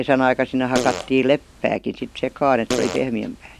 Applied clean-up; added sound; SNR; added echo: none; Fart; 10 dB; none.